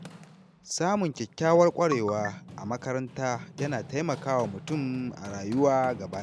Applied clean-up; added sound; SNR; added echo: none; Run; 16 dB; none.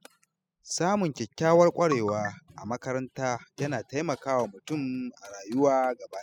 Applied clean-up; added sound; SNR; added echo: classical method spectral subtraction.